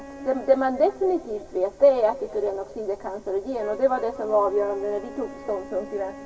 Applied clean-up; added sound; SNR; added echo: none; Wind instrument, woodwind instrument; 18 dB; reverberation time 2.5 s.